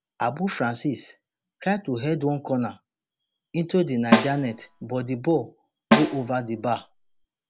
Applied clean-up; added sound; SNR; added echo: none; Snare drum; -1 dB; none.